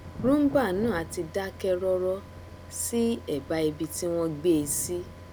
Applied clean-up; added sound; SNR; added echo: none; Thunder / Rain + Car; 14 dB; none.